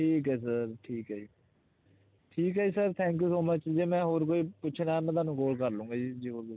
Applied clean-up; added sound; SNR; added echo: none; none; none; none.